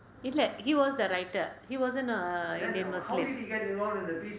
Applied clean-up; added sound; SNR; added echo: none; none; none; none.